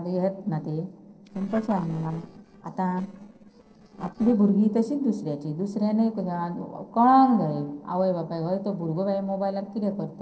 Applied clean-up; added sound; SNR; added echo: neural separator model SepFormer DNS4.